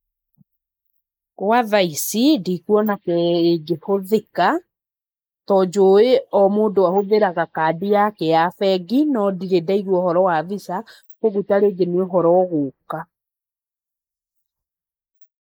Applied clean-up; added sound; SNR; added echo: neural mask model Resemble Enhance denoiser.